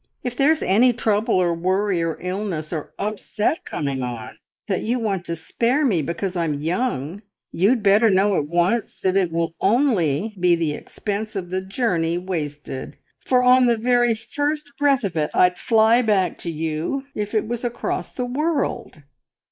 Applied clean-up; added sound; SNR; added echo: neural mask model Resemble Enhance denoiser.